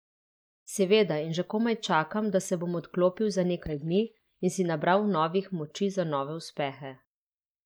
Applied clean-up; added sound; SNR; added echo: neural mask model DeepFilterNet 3.